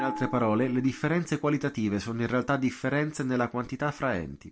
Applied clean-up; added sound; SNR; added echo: none; Bell; 16 dB; none.